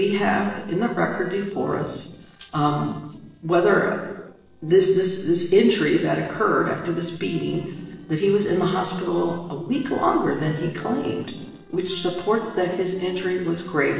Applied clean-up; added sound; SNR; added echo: neural separator model SepFormer DNS4.